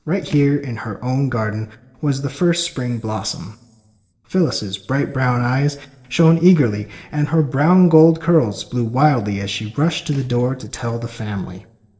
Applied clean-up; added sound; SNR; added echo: neural separator model SepFormer DNS4.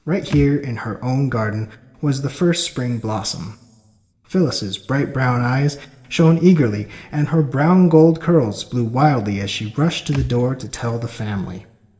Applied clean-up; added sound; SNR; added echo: none; Thump, thud; 15 dB; reverberation time 0.9 s.